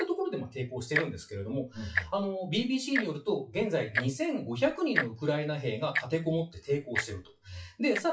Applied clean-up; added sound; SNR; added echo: classical method WPE with log-MMSE.